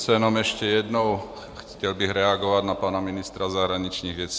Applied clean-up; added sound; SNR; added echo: none; none; none; none.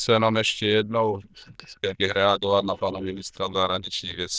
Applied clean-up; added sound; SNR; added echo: neural diffusion model UNIVERSE++.